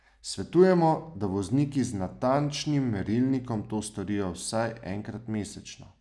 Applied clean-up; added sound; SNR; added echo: none; none; none; none.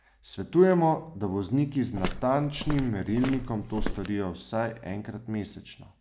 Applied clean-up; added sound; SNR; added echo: none; Walk, footsteps; 6 dB; none.